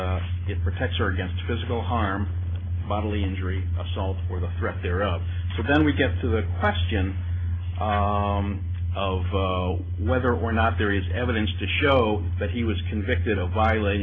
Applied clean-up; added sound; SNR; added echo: none; none; none; none.